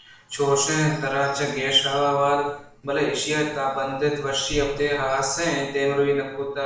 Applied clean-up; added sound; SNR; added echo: neural separator model SepFormer DNS4.